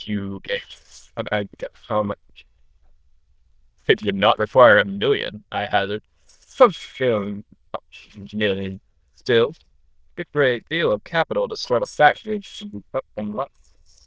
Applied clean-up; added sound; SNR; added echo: neural diffusion model UNIVERSE++.